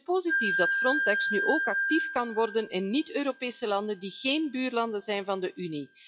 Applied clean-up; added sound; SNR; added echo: classical method log-MMSE.